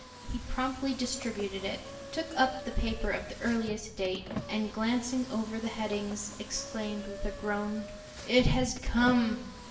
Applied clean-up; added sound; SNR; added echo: none; Car; 13 dB; reverberation time 0.8 s.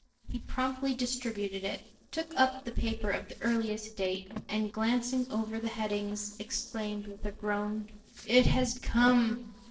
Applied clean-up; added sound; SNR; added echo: neural separator model SepFormer DNS4.